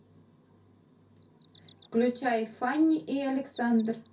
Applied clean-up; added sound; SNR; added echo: none; Bird vocalization, bird call, bird song; 17 dB; reverberation time 0.3 s.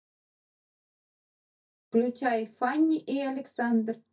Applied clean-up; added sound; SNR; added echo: neural mask model DeepFilterNet 3.